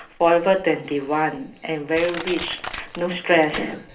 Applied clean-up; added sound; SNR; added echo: none; Crushing; 15 dB; reverberation time 0.3 s.